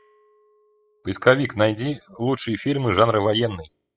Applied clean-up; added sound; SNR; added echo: classical method spectral subtraction.